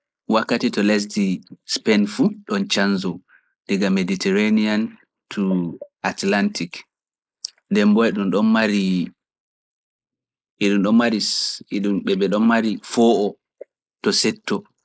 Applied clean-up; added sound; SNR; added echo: neural mask model Resemble Enhance denoiser.